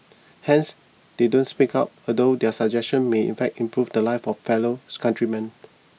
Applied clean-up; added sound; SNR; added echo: none; none; none; none.